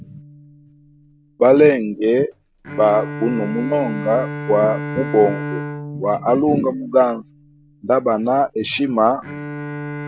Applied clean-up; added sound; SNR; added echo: none; Bowed string instrument; 12 dB; none.